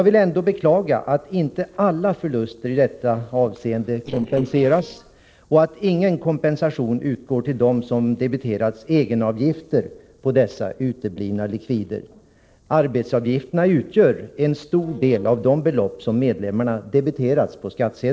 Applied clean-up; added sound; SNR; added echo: neural separator model SepFormer DNS4.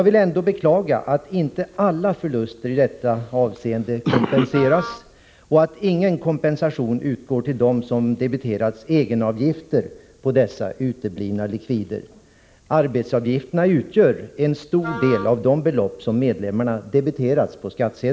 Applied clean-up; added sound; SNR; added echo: none; Wind instrument, woodwind instrument; 12 dB; none.